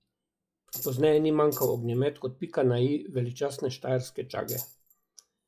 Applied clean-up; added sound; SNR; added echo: classical method log-MMSE.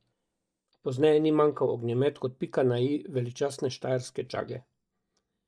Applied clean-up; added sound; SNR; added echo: neural mask model DeepFilterNet 3.